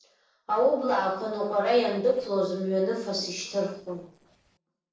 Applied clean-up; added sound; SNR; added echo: neural separator model SepFormer DNS4.